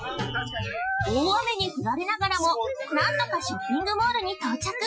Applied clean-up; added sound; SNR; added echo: classical method Wiener filter.